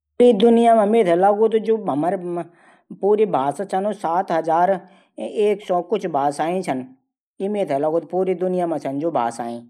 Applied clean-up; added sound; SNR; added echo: neural mask model Resemble Enhance denoiser.